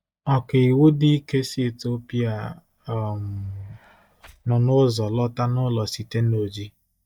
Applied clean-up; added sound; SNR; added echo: neural mask model DeepFilterNet 3.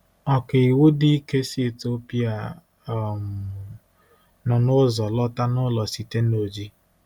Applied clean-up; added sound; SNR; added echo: none; none; none; none.